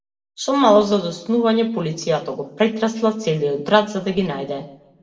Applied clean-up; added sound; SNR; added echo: none; none; none; reverberation time 0.7 s.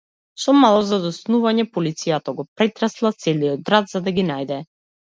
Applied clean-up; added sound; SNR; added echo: none; none; none; none.